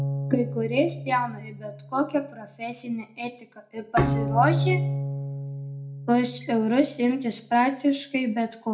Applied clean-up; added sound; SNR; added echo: none; Bowed string instrument; 5 dB; reverberation time 0.3 s.